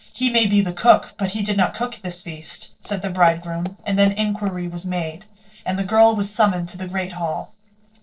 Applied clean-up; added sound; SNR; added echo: neural separator model SepFormer DNS4.